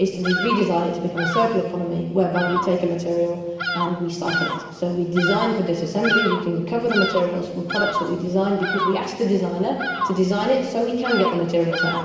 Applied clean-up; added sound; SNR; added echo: none; Bird vocalization, bird call, bird song; 6 dB; reverberation time 1.2 s.